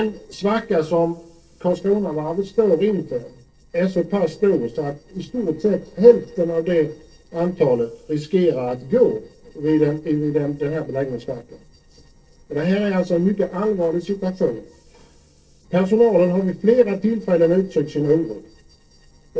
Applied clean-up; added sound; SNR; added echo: neural separator model SepFormer DNS4.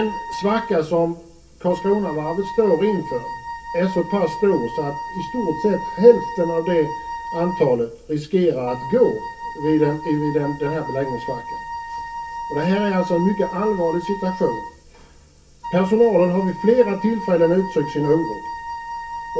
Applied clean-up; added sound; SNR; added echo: none; Wind instrument, woodwind instrument; 10 dB; reverberation time 0.2 s.